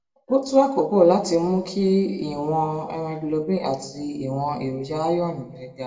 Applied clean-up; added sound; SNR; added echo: none; none; none; reverberation time 0.6 s.